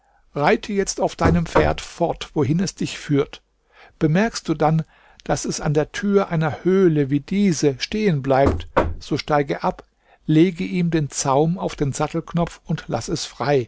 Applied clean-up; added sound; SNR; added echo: none; Knock; 2 dB; none.